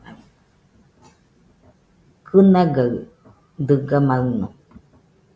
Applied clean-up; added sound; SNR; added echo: none; none; none; none.